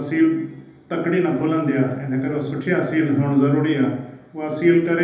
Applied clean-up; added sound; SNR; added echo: none; none; none; reverberation time 0.9 s.